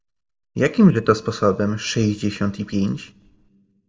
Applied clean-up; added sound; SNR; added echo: neural separator model SepFormer DNS4.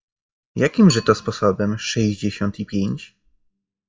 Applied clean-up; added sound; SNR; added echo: classical method WPE with log-MMSE.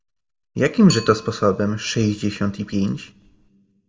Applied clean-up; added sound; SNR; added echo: none; Bicycle; 17 dB; reverberation time 0.7 s.